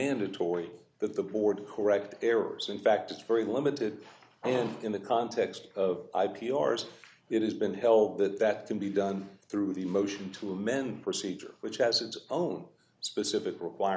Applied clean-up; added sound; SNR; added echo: none; none; none; none.